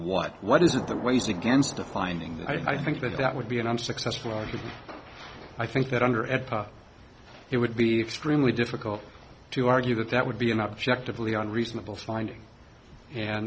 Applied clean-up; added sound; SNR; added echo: none; Thunder / Rain; 18 dB; none.